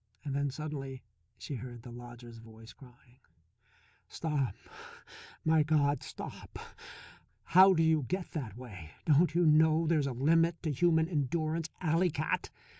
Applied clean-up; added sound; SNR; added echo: none; none; none; none.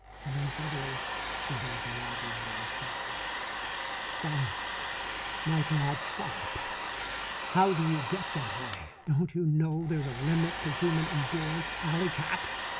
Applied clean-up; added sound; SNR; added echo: none; Domestic sounds, home sounds; 3 dB; none.